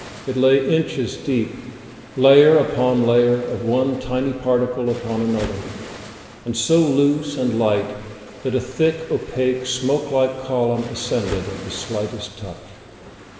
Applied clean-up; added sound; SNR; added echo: none; Waves, surf; 18 dB; reverberation time 2.9 s.